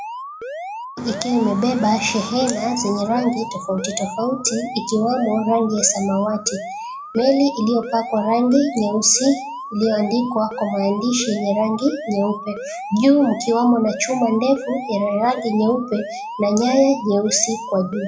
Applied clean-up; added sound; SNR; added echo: none; Alarm; 11 dB; reverberation time 0.3 s.